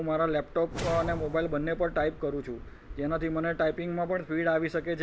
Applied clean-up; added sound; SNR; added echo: none; Whoosh, swoosh, swish; 11 dB; none.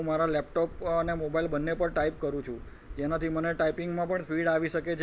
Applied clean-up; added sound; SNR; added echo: none; none; none; none.